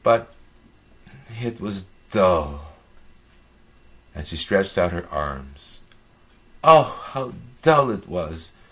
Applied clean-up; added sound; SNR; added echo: none; none; none; none.